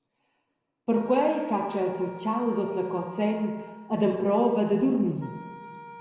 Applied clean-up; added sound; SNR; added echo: none; Wind instrument, woodwind instrument; 19 dB; reverberation time 1.5 s.